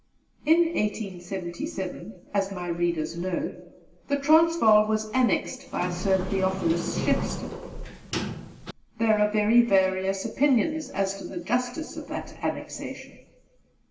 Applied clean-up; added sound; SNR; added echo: none; Sliding door; 6 dB; reverberation time 0.9 s.